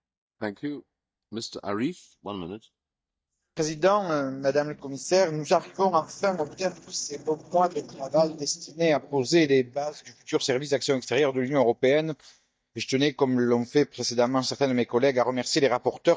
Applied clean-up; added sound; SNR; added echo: neural mask model DeepFilterNet 3.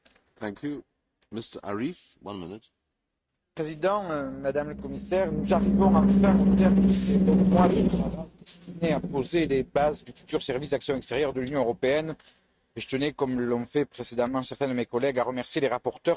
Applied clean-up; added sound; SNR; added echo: neural mask model RNNoise.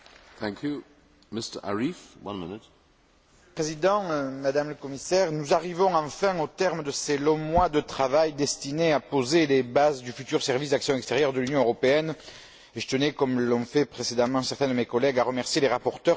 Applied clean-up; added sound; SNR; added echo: none; none; none; none.